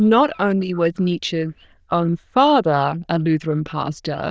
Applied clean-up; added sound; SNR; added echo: neural diffusion model UNIVERSE++.